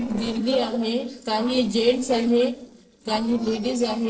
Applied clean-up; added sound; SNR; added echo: neural separator model SepFormer DNS4.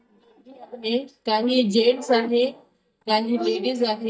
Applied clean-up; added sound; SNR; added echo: neural mask model DeepFilterNet 3.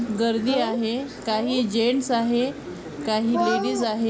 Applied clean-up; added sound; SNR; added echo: none; none; none; none.